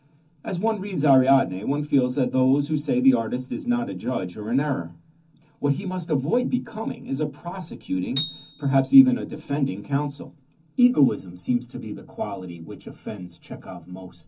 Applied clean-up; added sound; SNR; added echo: none; Piano; 12 dB; reverberation time 0.3 s.